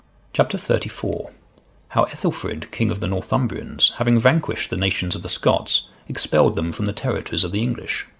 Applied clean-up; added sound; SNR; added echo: none; none; none; none.